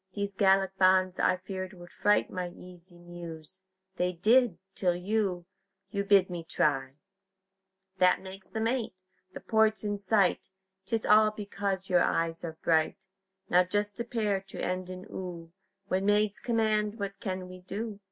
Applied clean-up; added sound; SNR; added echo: none; none; none; none.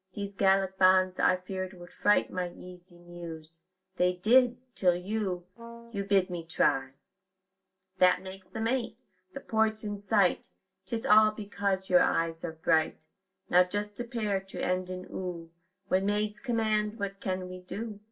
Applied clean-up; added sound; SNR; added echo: none; Brass instrument; 14 dB; reverberation time 0.2 s.